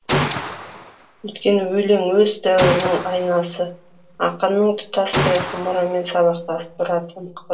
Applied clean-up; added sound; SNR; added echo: none; Gunshot, gunfire; 7 dB; reverberation time 0.2 s.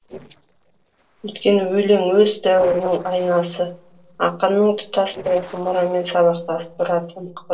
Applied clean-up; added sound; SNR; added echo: neural separator model SepFormer DNS4.